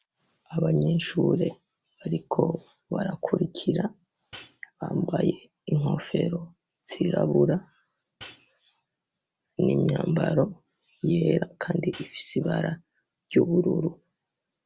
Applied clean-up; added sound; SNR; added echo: none; Hi-hat; 13 dB; none.